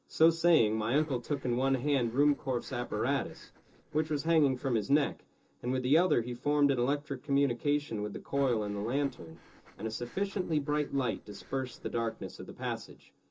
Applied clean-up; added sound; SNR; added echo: neural separator model SepFormer DNS4.